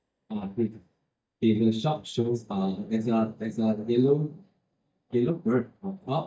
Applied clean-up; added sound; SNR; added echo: neural mask model DeepFilterNet 3.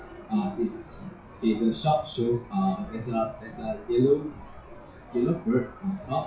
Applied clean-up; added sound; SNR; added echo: classical method WPE with log-MMSE.